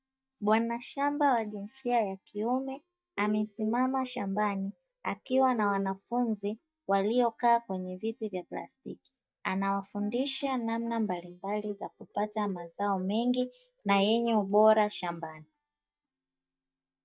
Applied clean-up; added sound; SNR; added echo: neural mask model DeepFilterNet 3.